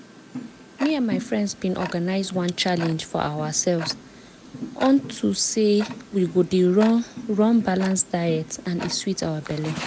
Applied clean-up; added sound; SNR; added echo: none; Tick-tock; 14 dB; none.